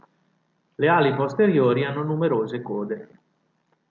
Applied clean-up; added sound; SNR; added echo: none; none; none; none.